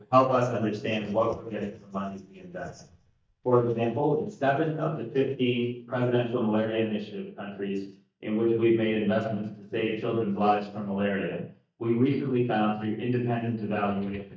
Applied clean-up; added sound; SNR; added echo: neural mask model DeepFilterNet 3.